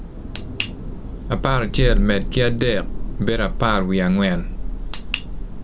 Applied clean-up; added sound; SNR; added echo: none; Thunder / Rain; 2 dB; none.